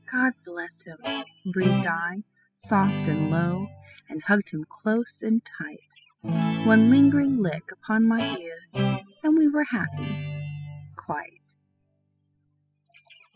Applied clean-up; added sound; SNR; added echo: classical method spectral subtraction.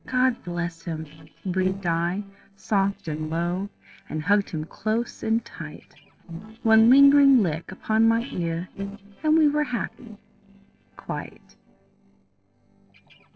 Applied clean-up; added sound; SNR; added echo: neural separator model SepFormer DNS4.